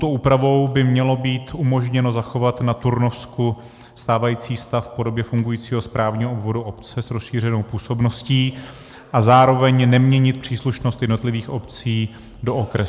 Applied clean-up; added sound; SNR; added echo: none; none; none; none.